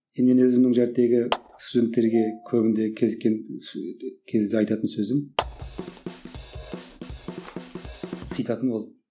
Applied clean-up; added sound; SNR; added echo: none; Clapping + Drum / Drum kit; 10 dB; none.